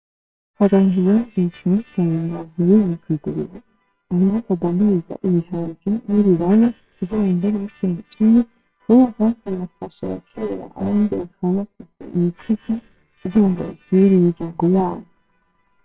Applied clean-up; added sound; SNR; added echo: neural separator model SepFormer WHAMR!.